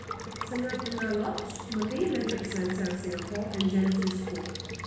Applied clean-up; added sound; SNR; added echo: none; Water tap, faucet / Water / Liquid; 8 dB; reverberation time 1.1 s.